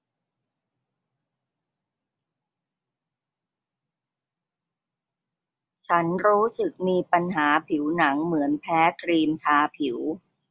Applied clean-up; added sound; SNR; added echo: none; none; none; none.